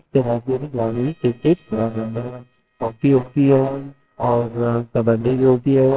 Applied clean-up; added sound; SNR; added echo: neural separator model SepFormer WHAMR!.